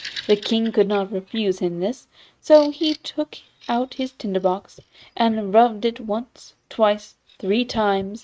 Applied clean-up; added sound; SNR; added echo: neural mask model RNNoise.